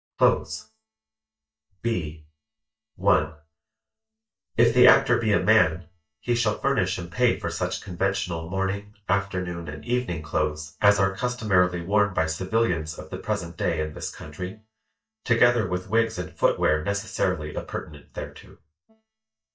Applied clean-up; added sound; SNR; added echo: neural mask model DeepFilterNet 3.